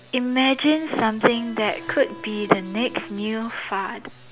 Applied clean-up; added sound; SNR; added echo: none; Electric guitar; 17 dB; none.